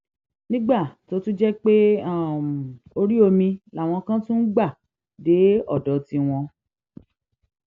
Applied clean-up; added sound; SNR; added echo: none; none; none; none.